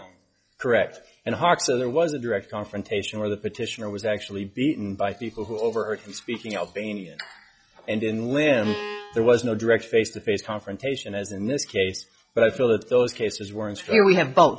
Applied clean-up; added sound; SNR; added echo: classical method log-MMSE.